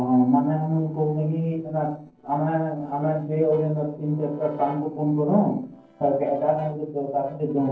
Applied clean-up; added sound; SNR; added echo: neural separator model SepFormer DNS4.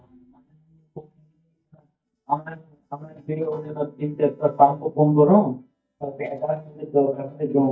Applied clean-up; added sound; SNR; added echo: neural mask model DeepFilterNet 3.